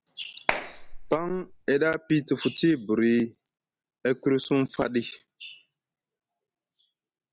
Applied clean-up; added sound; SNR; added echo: none; Clapping; 6 dB; none.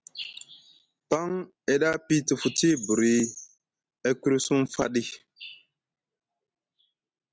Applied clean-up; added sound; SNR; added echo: none; none; none; none.